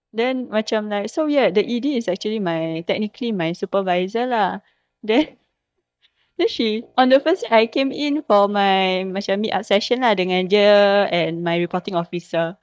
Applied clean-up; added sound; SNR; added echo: neural mask model DeepFilterNet 3.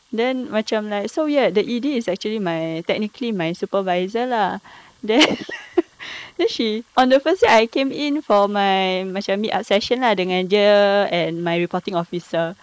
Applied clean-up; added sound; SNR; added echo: neural mask model Resemble Enhance denoiser.